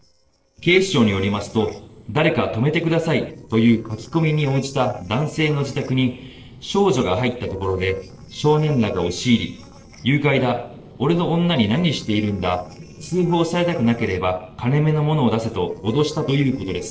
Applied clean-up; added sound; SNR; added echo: neural separator model SepFormer DNS4.